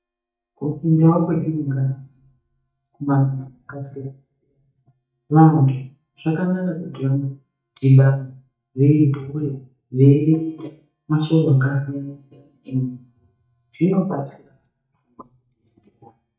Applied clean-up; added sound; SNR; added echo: neural mask model DeepFilterNet 3.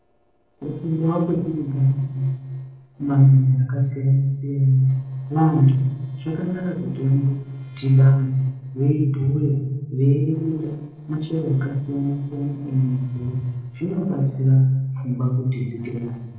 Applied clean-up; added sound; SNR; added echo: neural separator model SepFormer DNS4.